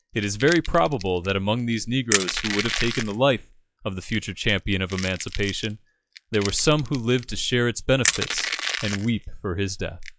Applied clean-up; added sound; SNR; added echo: classical method log-MMSE.